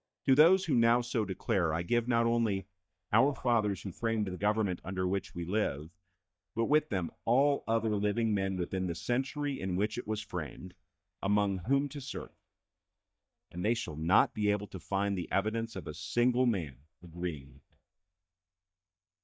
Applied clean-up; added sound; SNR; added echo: neural mask model DeepFilterNet 3.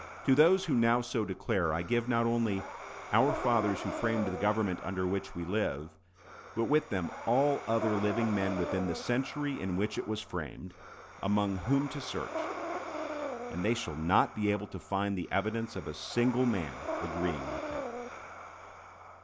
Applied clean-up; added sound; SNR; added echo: none; Breathing; 9 dB; none.